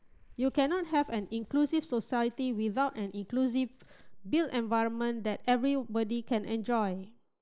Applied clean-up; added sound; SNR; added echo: neural mask model Resemble Enhance denoiser.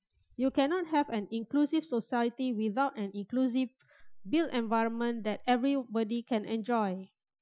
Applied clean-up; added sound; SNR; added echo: classical method Wiener filter.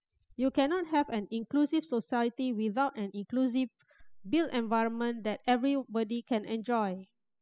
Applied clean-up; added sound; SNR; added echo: classical method spectral subtraction.